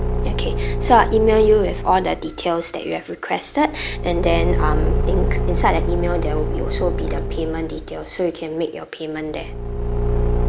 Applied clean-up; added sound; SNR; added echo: none; Engine / Car; 0 dB; none.